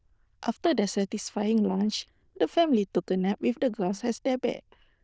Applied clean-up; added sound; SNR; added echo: neural diffusion model UNIVERSE++.